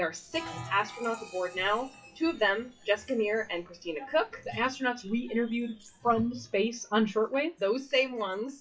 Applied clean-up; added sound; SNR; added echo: classical method WPE with log-MMSE.